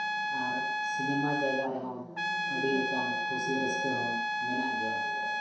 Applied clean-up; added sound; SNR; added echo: none; Trumpet; -3 dB; reverberation time 0.7 s.